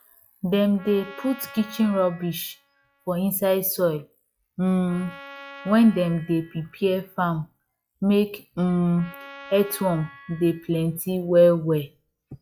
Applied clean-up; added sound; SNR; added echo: classical method log-MMSE.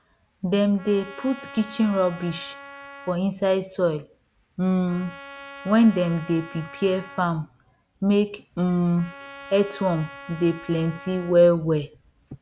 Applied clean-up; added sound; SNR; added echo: none; Trumpet; 19 dB; none.